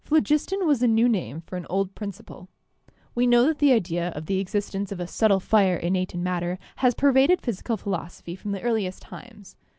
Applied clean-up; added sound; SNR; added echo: none; none; none; none.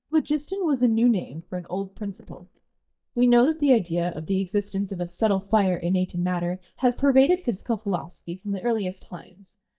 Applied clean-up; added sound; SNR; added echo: neural mask model DeepFilterNet 3.